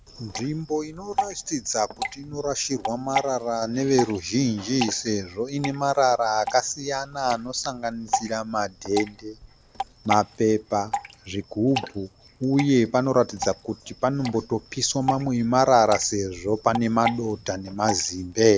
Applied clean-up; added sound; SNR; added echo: none; Drip / Water; 10 dB; none.